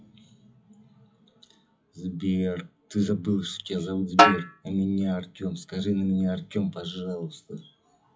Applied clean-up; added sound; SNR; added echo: classical method WPE with log-MMSE.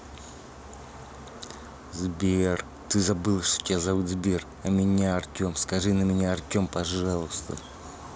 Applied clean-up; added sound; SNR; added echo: none; none; none; none.